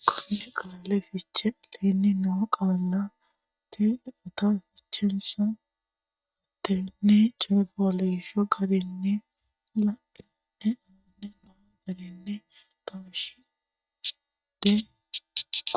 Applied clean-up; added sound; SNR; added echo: neural mask model DeepFilterNet 3.